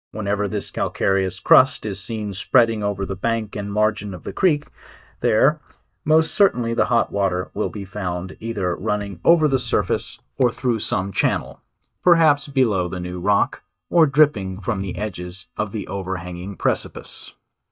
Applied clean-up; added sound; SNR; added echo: neural mask model DeepFilterNet 3.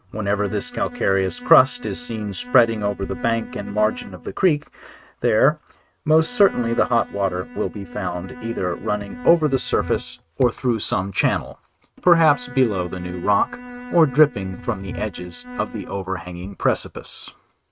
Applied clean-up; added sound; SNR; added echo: neural mask model RNNoise.